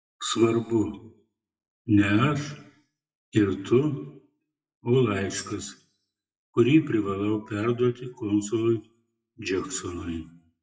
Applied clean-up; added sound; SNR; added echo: classical method WPE with log-MMSE.